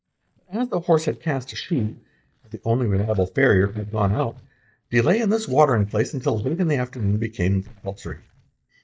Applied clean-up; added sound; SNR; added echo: neural mask model DeepFilterNet 3.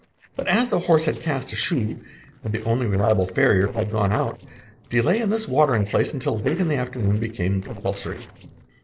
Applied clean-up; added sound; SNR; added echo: neural separator model SepFormer DNS4.